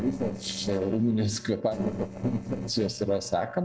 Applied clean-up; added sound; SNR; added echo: neural separator model SepFormer DNS4.